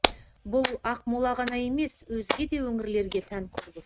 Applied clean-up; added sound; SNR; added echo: neural mask model RNNoise.